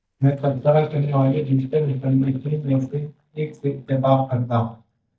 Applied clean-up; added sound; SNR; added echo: neural mask model DeepFilterNet 3.